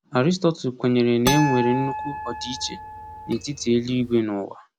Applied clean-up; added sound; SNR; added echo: none; Harp; 6 dB; none.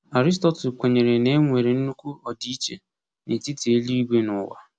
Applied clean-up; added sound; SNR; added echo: none; none; none; none.